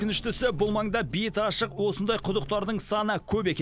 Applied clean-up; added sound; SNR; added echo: none; Bird + Drum; 17 dB; none.